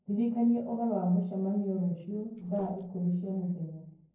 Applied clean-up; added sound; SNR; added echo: neural separator model SepFormer DNS4.